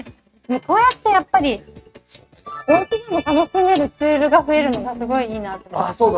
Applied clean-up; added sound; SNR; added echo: neural mask model RNNoise.